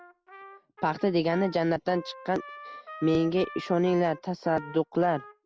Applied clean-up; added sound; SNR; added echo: none; Trumpet; 17 dB; none.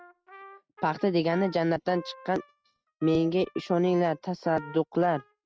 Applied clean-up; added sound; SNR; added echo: neural mask model RNNoise.